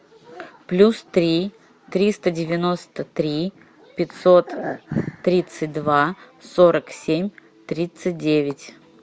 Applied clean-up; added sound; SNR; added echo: none; none; none; none.